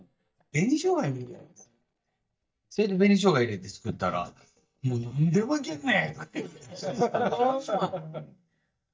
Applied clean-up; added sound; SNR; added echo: neural mask model DeepFilterNet 3.